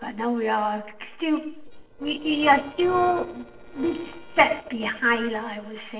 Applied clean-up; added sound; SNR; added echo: neural separator model SepFormer DNS4.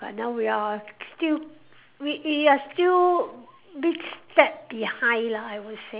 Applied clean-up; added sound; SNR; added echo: none; none; none; none.